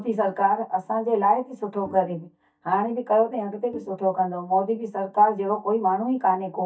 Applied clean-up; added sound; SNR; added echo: neural mask model DeepFilterNet 3.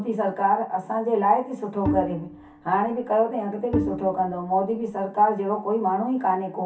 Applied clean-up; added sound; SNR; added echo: none; Bowed string instrument; 7 dB; reverberation time 0.3 s.